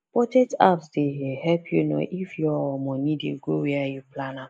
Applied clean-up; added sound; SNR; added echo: neural mask model Resemble Enhance denoiser.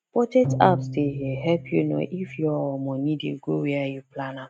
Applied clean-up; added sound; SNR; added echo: neural mask model RNNoise.